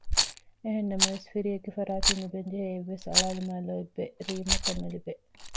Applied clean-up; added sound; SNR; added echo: none; Rattle; -2 dB; none.